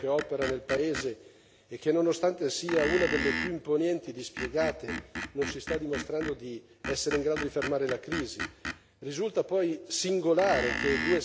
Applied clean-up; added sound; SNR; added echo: none; Screech; 7 dB; none.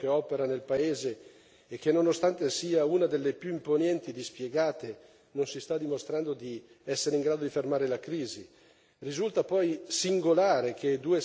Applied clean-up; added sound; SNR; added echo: none; none; none; none.